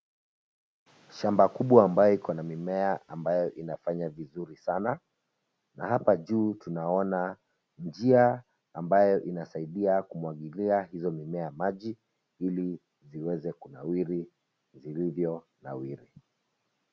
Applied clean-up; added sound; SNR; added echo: none; none; none; none.